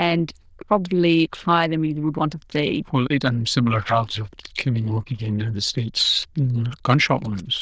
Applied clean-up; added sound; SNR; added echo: neural diffusion model UNIVERSE++.